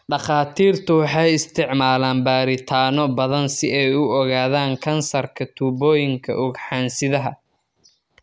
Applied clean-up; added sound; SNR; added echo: none; none; none; none.